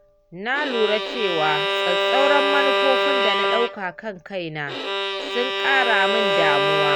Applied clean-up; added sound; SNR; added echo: none; Bowed string instrument; -2 dB; none.